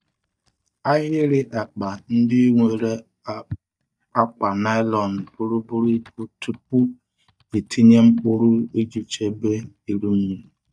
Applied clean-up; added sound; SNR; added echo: neural mask model DeepFilterNet 3.